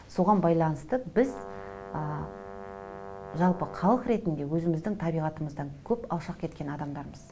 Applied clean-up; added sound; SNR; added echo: none; Brass instrument; 14 dB; none.